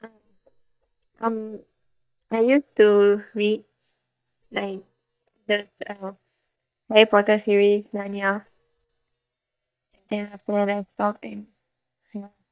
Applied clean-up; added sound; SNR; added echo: neural mask model DeepFilterNet 3.